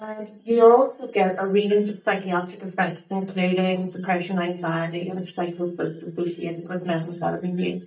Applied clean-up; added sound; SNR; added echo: neural mask model DeepFilterNet 3.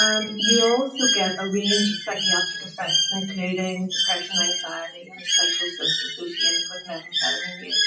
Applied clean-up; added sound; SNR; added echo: classical method WPE with log-MMSE.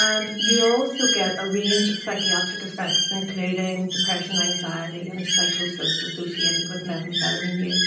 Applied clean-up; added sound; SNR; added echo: none; Bird; -1 dB; reverberation time 0.6 s.